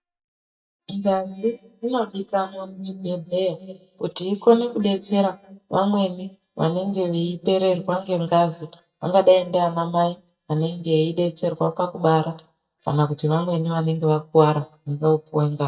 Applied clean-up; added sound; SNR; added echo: neural mask model DeepFilterNet 3.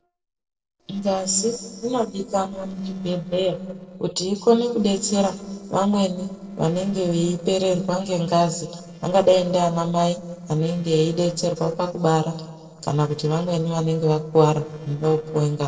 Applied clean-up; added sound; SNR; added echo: neural separator model SepFormer DNS4.